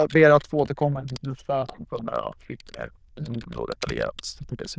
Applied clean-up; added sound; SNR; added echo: neural diffusion model UNIVERSE++.